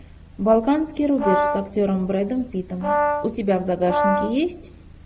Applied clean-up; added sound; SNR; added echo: none; Brass instrument; 2 dB; none.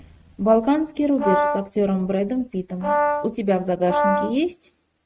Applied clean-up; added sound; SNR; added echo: neural mask model RNNoise.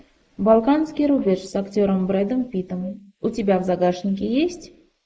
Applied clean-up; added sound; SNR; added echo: neural mask model Resemble Enhance denoiser.